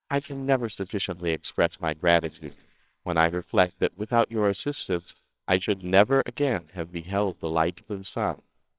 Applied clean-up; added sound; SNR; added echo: neural separator model SepFormer WHAMR!.